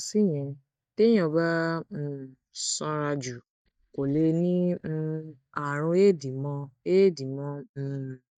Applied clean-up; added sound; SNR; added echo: neural mask model DeepFilterNet 3.